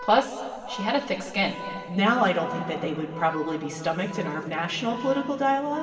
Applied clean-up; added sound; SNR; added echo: none; Organ; 15 dB; reverberation time 2.8 s.